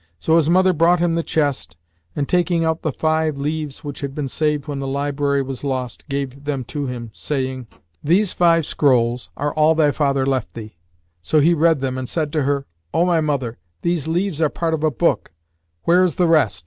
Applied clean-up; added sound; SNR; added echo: none; none; none; none.